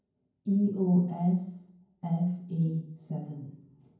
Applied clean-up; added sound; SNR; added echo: none; none; none; reverberation time 0.9 s.